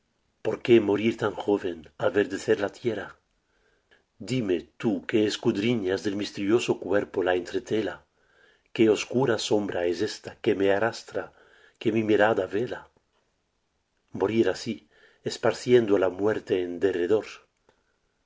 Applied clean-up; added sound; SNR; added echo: none; none; none; none.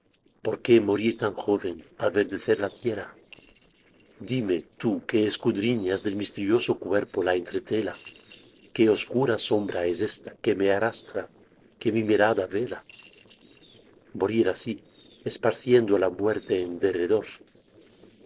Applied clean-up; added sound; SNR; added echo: neural separator model SepFormer DNS4.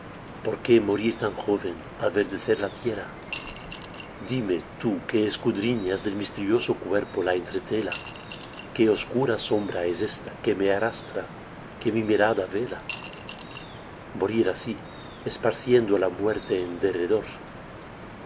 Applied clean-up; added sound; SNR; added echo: none; Coin (dropping) / Glass + Drip; 13 dB; none.